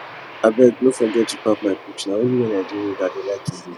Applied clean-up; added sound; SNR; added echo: none; Aircraft; 16 dB; none.